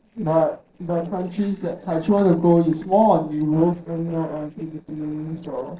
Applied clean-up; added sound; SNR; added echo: neural separator model SepFormer DNS4.